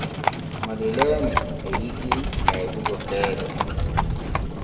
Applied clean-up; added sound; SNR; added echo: none; Livestock, farm animals, working animals; -3 dB; reverberation time 2.0 s.